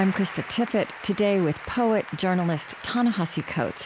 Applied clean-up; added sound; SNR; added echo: none; none; none; none.